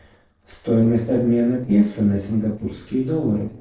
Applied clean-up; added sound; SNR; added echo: neural separator model SepFormer DNS4.